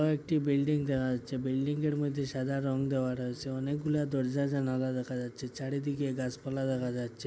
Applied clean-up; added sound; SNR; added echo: none; none; none; none.